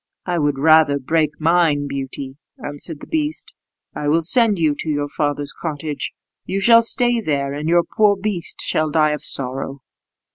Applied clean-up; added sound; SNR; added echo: none; none; none; none.